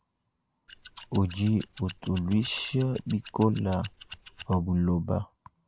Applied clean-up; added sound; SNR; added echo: none; Scissors; 20 dB; none.